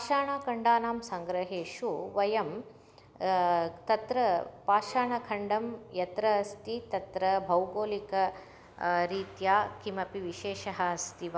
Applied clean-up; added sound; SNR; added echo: none; none; none; none.